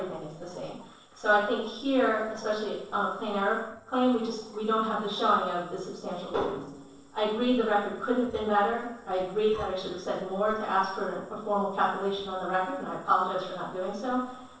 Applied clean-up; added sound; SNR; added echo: neural separator model SepFormer DNS4.